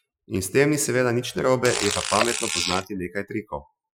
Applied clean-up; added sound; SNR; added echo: classical method Wiener filter.